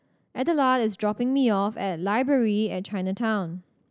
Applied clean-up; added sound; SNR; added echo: none; none; none; none.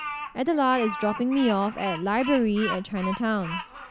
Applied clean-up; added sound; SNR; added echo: none; Bird vocalization, bird call, bird song; 10 dB; none.